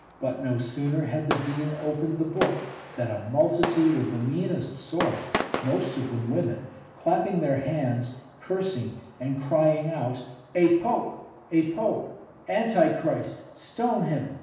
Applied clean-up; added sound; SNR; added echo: none; Fireworks; 11 dB; reverberation time 0.9 s.